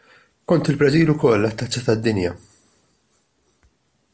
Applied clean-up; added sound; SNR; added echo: none; none; none; none.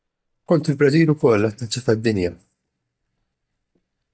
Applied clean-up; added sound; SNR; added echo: neural mask model DeepFilterNet 3.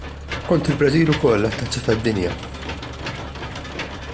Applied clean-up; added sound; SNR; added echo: none; Engine / Mechanisms; 8 dB; none.